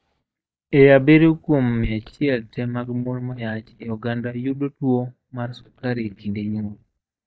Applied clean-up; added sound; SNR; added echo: neural mask model DeepFilterNet 3.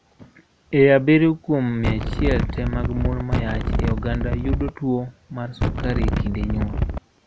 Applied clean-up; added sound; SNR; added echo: none; Wind; 0 dB; none.